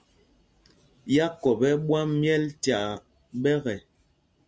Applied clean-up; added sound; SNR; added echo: none; none; none; none.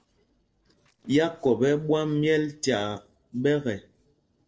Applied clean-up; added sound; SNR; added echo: neural separator model SepFormer DNS4.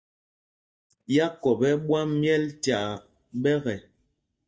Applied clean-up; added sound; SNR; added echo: neural mask model DeepFilterNet 3.